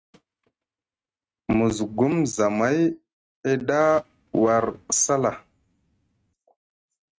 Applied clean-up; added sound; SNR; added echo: neural mask model RNNoise.